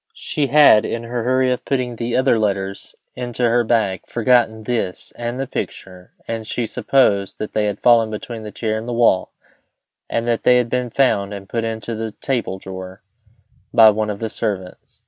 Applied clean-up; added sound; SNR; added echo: none; none; none; none.